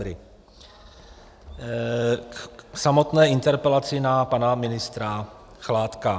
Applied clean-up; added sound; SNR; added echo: none; none; none; none.